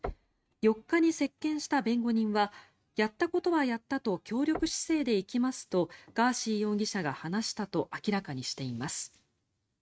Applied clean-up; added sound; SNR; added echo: neural mask model RNNoise.